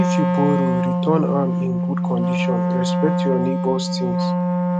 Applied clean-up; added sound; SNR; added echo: neural mask model RNNoise.